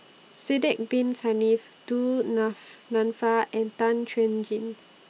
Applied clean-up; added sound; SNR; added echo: none; none; none; none.